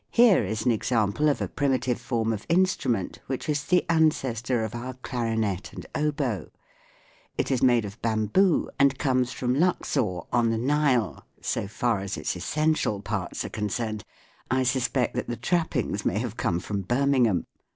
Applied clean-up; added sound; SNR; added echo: none; none; none; none.